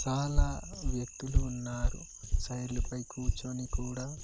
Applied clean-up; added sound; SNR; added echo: none; Walk, footsteps; -4 dB; none.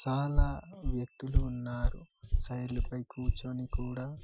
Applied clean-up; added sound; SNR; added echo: classical method Wiener filter.